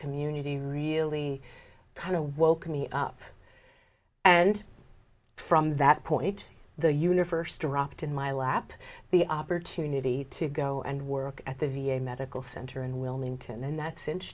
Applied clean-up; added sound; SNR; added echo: none; none; none; none.